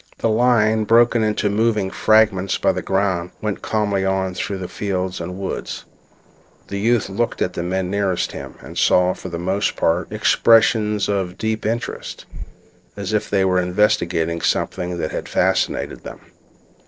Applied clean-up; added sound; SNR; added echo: neural separator model SepFormer DNS4.